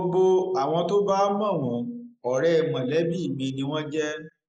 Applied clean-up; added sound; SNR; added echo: neural mask model Resemble Enhance denoiser.